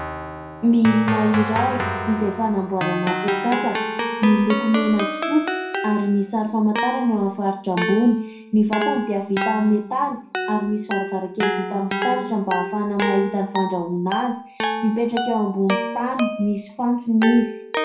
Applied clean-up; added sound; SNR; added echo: none; Keyboard (musical); 5 dB; reverberation time 0.4 s.